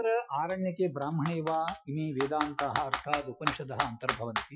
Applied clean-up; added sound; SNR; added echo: classical method Wiener filter.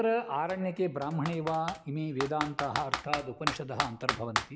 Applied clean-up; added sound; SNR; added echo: none; Computer keyboard; 4 dB; none.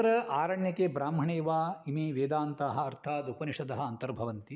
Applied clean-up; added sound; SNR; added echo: none; none; none; none.